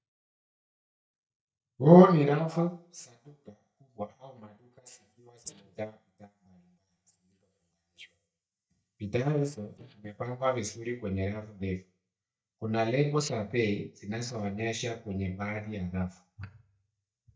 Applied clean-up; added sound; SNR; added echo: neural mask model DeepFilterNet 3.